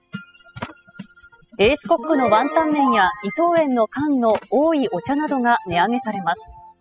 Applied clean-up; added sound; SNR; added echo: classical method spectral subtraction.